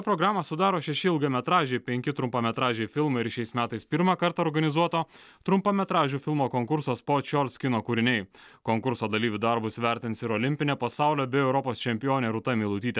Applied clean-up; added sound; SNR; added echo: none; none; none; none.